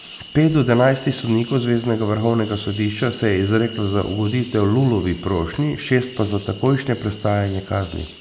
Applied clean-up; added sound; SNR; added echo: none; Cricket / Frog; 20 dB; none.